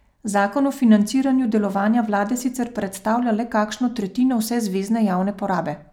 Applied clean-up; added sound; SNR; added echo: none; none; none; none.